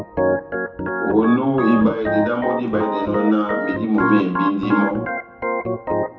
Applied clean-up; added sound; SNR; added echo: none; Organ; 3 dB; reverberation time 0.6 s.